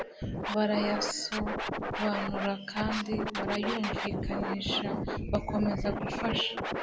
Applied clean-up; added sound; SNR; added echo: none; Scratching (performance technique); 1 dB; none.